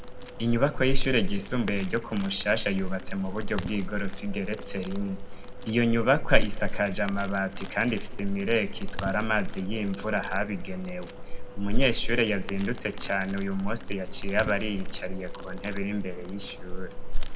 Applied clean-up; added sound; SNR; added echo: none; Crackle; -1 dB; reverberation time 0.6 s.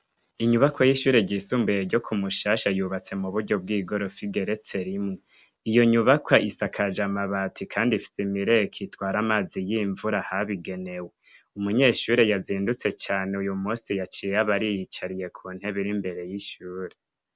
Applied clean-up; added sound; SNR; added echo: none; none; none; none.